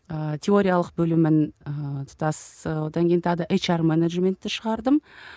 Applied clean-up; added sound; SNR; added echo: none; none; none; none.